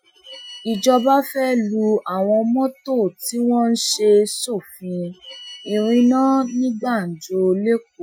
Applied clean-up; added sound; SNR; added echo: classical method Wiener filter.